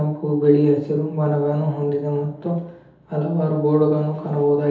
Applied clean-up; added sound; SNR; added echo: none; none; none; reverberation time 2.2 s.